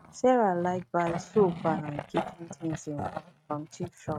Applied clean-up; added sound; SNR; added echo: neural mask model RNNoise.